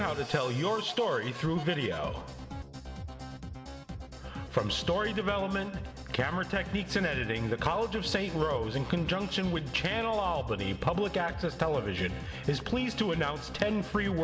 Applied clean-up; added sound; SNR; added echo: none; none; none; none.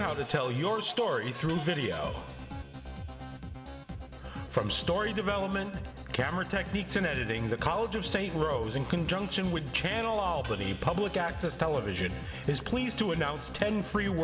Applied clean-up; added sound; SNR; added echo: none; Hi-hat; 19 dB; none.